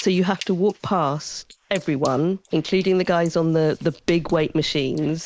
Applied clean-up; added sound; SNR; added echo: neural mask model Resemble Enhance denoiser.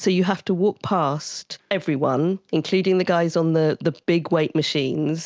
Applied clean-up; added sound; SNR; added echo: none; none; none; none.